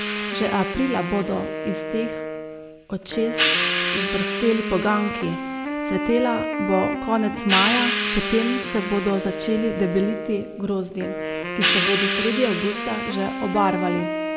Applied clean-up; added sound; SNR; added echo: none; Hi-hat + Wind instrument, woodwind instrument; 1 dB; none.